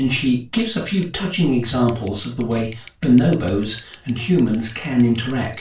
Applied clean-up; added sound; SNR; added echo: none; Scissors; 14 dB; reverberation time 0.2 s.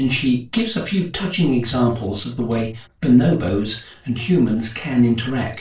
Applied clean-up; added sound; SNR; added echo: neural separator model SepFormer DNS4.